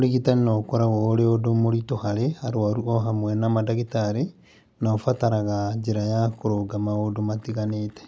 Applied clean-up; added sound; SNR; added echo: none; none; none; none.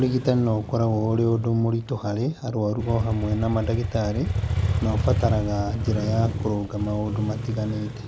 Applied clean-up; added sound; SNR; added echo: none; Motorcycle; 4 dB; none.